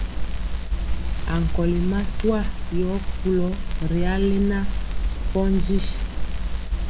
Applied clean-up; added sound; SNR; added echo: none; Crackle; -3 dB; none.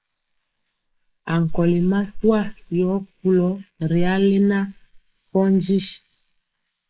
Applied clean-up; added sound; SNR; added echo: neural mask model Resemble Enhance denoiser.